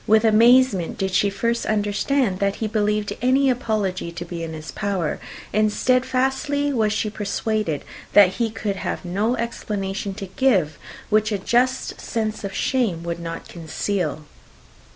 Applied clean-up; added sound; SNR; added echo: none; none; none; none.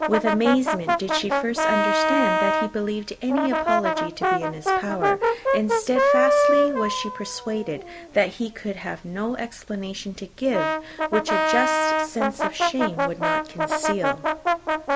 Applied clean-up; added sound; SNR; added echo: none; Brass instrument; -3 dB; none.